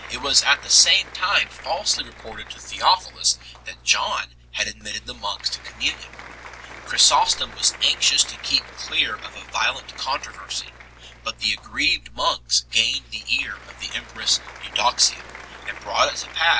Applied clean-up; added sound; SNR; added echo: none; Applause; 19 dB; none.